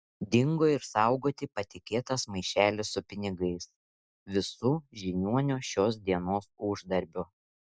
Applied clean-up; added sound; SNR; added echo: none; none; none; none.